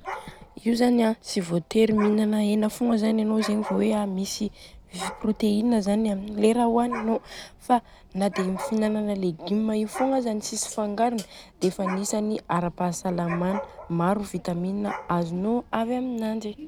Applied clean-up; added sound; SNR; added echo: none; Dog; 16 dB; none.